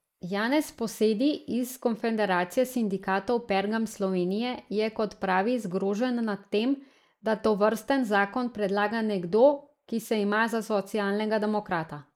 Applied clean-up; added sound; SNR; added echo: neural mask model Resemble Enhance denoiser.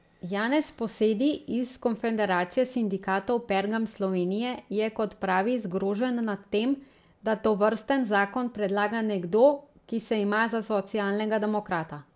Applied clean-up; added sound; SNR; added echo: none; none; none; none.